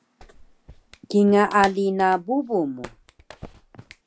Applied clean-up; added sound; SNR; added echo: none; Clapping; 20 dB; none.